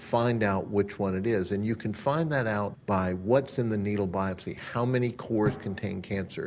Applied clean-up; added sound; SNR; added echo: none; Drum; 18 dB; none.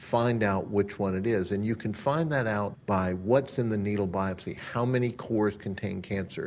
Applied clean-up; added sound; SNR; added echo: none; none; none; none.